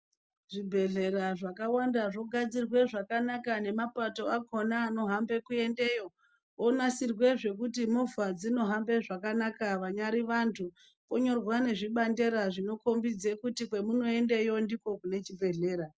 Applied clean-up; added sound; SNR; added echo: none; none; none; none.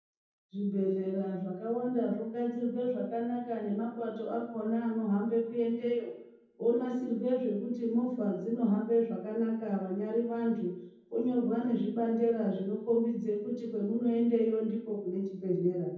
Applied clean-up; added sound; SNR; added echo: none; none; none; reverberation time 0.9 s.